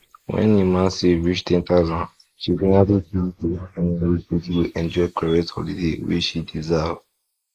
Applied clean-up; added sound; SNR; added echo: neural mask model Resemble Enhance denoiser.